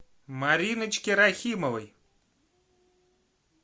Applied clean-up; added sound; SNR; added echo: none; none; none; none.